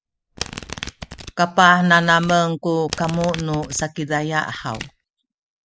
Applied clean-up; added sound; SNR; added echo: none; Domestic sounds, home sounds; 15 dB; none.